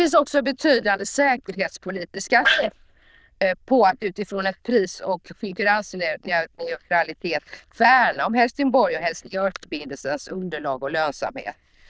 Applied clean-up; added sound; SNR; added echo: neural diffusion model UNIVERSE++.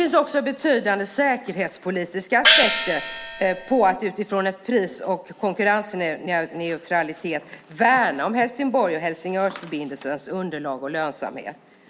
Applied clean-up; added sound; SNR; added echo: none; Gong; -3 dB; none.